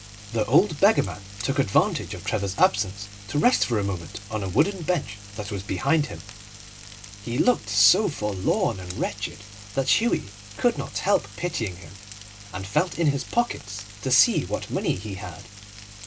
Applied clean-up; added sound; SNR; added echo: none; Frying (food); 18 dB; none.